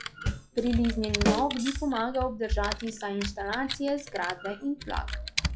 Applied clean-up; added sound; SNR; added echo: classical method log-MMSE.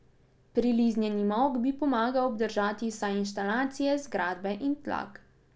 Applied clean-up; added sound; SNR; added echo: none; none; none; none.